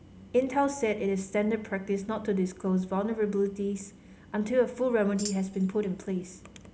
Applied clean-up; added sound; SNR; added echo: none; Tambourine; 15 dB; none.